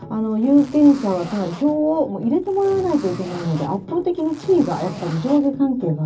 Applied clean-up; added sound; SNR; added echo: none; Zipper (clothing); 19 dB; reverberation time 0.4 s.